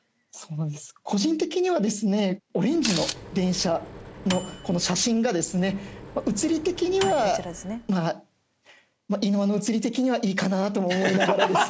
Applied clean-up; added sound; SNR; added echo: none; Microwave oven; 15 dB; none.